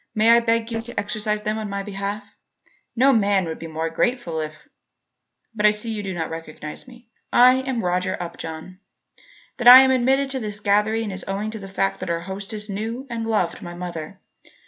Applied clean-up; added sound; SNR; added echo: neural separator model SepFormer DNS4.